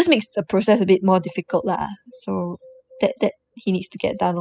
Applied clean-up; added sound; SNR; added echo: classical method spectral subtraction.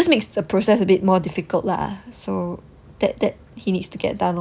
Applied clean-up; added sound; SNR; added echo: none; none; none; none.